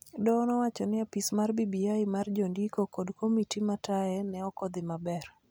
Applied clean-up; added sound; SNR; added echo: none; none; none; none.